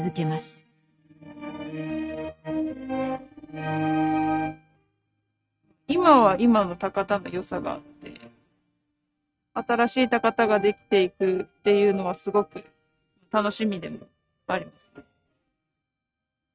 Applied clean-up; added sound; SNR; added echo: neural mask model RNNoise.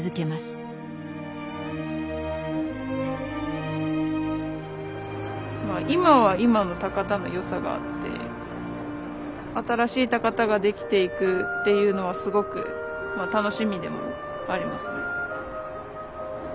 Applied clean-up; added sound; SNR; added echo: none; none; none; none.